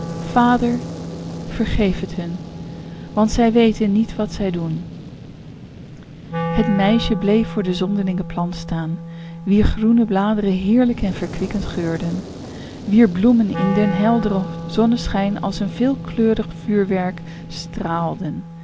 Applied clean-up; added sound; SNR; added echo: none; Fire + Wind instrument, woodwind instrument; 10 dB; none.